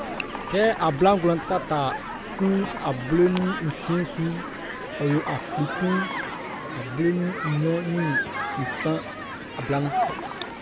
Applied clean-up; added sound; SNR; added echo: none; Human group actions; 6 dB; none.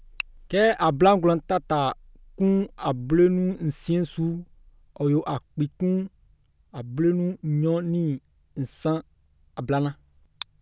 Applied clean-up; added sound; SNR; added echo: none; none; none; none.